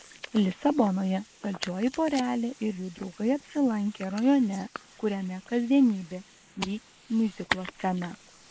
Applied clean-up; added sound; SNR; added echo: neural mask model Resemble Enhance denoiser.